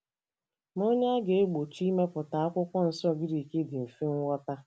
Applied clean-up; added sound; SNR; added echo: none; none; none; none.